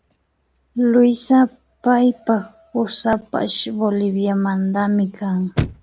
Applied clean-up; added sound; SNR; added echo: none; Chirp, tweet / Slam / Car; 15 dB; none.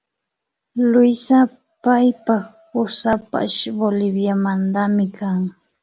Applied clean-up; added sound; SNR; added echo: none; none; none; none.